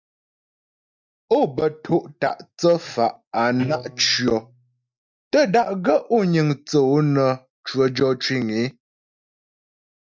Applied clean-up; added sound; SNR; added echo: neural mask model DeepFilterNet 3.